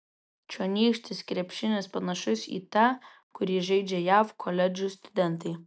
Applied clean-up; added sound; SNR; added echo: none; none; none; none.